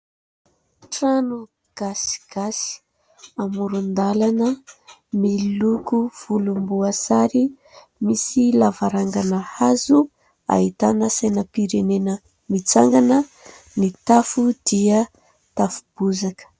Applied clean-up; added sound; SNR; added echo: none; none; none; none.